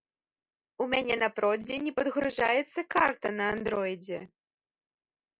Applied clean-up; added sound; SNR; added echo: none; none; none; none.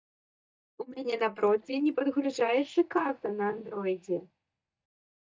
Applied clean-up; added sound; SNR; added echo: neural mask model DeepFilterNet 3.